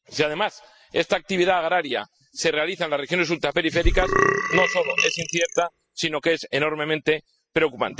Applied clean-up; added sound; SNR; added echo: classical method spectral subtraction.